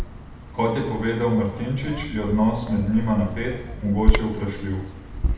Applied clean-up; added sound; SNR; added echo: none; Bird vocalization, bird call, bird song; 2 dB; reverberation time 0.8 s.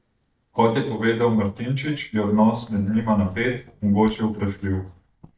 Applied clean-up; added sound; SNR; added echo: neural mask model DeepFilterNet 3.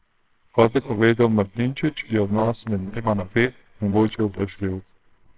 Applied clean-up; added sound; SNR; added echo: neural separator model SepFormer WHAMR!.